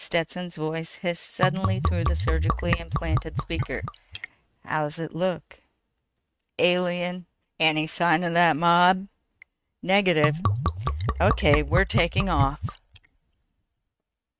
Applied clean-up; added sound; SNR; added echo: neural mask model RNNoise.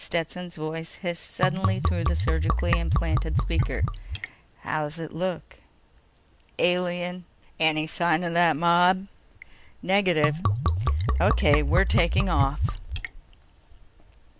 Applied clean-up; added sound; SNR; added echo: none; Liquid; -4 dB; none.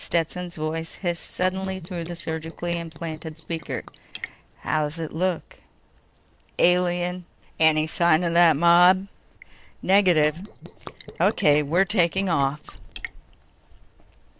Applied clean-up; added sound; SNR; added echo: neural separator model SepFormer DNS4.